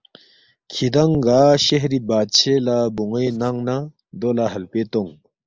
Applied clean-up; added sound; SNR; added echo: neural mask model Resemble Enhance denoiser.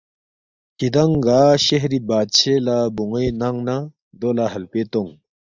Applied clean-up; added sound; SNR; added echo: neural mask model DeepFilterNet 3.